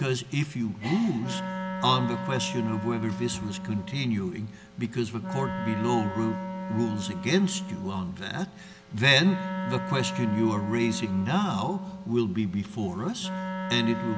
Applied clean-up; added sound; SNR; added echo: none; Wind instrument, woodwind instrument; 8 dB; none.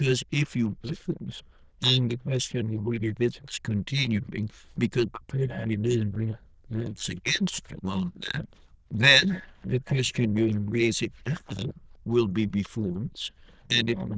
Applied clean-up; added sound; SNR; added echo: neural diffusion model UNIVERSE++.